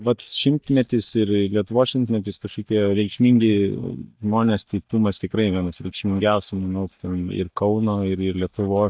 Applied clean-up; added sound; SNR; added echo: neural mask model DeepFilterNet 3.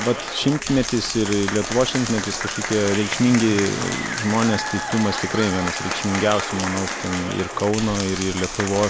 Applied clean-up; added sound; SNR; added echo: none; Applause / Crowd; 6 dB; none.